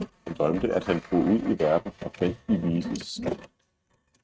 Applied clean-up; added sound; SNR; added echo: neural mask model RNNoise.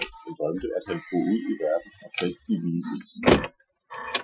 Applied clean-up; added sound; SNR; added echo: classical method Wiener filter.